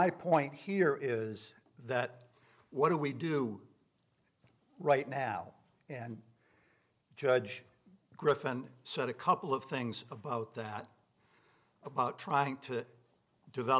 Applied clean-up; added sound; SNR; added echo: none; none; none; none.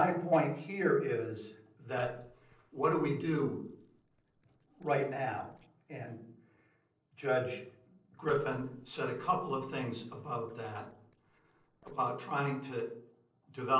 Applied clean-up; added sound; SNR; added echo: neural separator model SepFormer DNS4.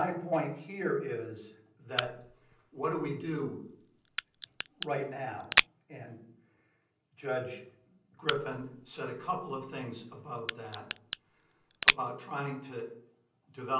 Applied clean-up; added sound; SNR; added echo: none; Crack; -2 dB; reverberation time 0.6 s.